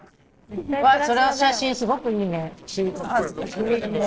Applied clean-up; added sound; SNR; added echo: neural separator model SepFormer DNS4.